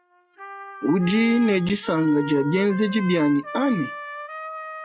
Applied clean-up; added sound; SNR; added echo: classical method log-MMSE.